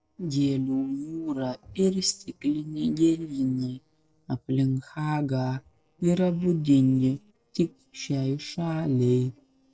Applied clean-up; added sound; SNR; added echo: neural separator model SepFormer DNS4.